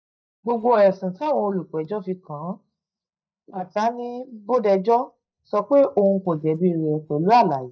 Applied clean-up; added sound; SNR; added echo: neural mask model DeepFilterNet 3.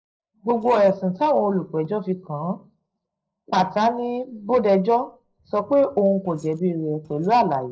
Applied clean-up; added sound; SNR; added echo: neural separator model SepFormer DNS4.